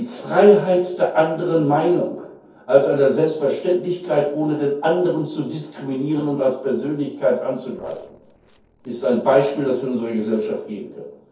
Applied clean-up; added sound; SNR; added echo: neural separator model SepFormer DNS4.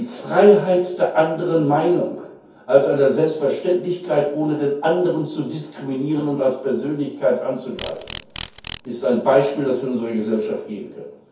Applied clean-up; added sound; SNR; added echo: none; Insect; 17 dB; reverberation time 0.6 s.